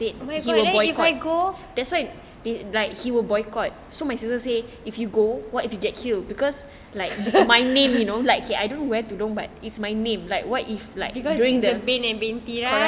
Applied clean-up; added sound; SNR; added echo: none; none; none; none.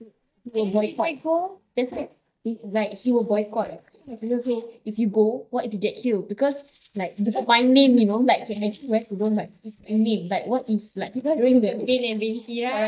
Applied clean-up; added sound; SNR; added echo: neural mask model DeepFilterNet 3.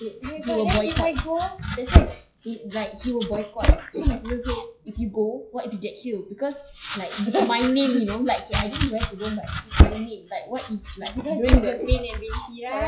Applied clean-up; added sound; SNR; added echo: classical method WPE with log-MMSE.